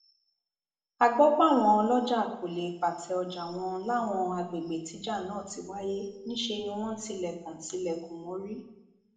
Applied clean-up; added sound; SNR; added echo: none; none; none; reverberation time 0.7 s.